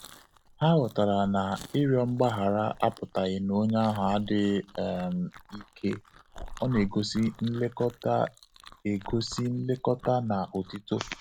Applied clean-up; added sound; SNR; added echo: none; Chewing, mastication; 19 dB; none.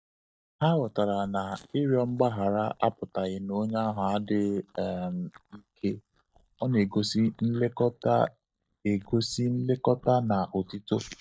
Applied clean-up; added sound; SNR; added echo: neural mask model DeepFilterNet 3.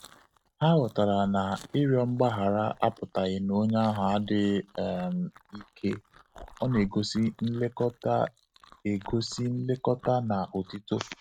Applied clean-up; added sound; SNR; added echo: neural mask model RNNoise.